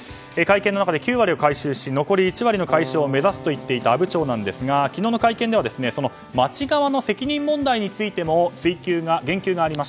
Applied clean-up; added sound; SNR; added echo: none; Keyboard (musical); 16 dB; none.